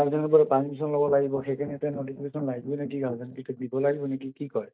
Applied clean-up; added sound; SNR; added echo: neural mask model DeepFilterNet 3.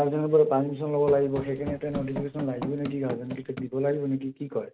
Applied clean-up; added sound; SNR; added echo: none; Run; 10 dB; none.